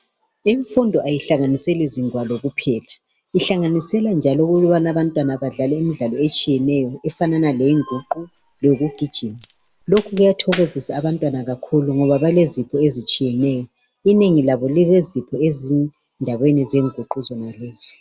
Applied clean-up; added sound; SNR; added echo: none; Crack; 19 dB; none.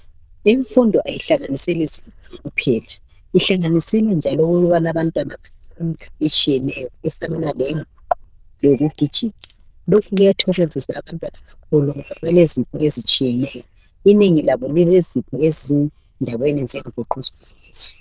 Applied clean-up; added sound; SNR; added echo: neural diffusion model UNIVERSE++.